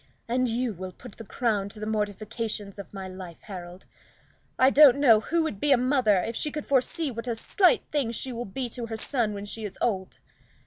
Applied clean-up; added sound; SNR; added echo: none; none; none; none.